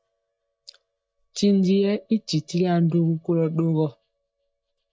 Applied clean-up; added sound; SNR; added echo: neural mask model DeepFilterNet 3.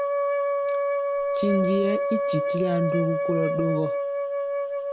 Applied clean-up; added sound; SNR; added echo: none; Wind instrument, woodwind instrument; -3 dB; none.